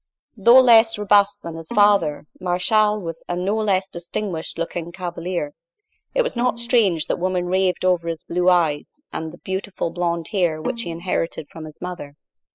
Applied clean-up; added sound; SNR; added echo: classical method spectral subtraction.